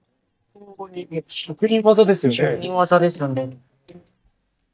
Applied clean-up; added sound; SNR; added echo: neural mask model DeepFilterNet 3.